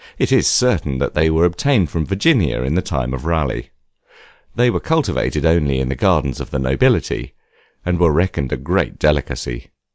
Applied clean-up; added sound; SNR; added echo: none; none; none; none.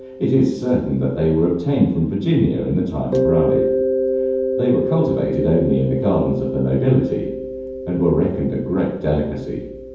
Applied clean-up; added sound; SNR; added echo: none; Mallet percussion; 5 dB; reverberation time 0.9 s.